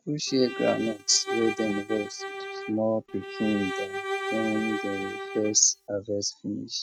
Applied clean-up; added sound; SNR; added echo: neural mask model RNNoise.